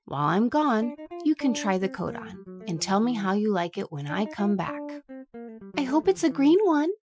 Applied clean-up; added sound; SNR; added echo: classical method Wiener filter.